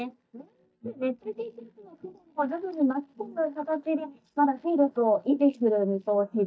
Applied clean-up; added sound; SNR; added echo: neural mask model DeepFilterNet 3.